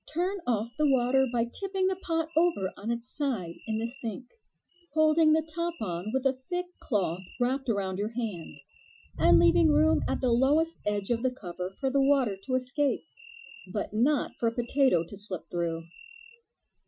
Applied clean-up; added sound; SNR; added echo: classical method Wiener filter.